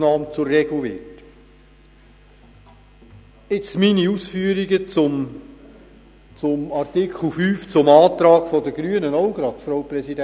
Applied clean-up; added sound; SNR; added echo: none; none; none; none.